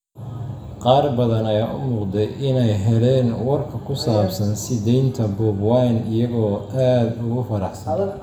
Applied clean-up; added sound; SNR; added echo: none; none; none; reverberation time 0.8 s.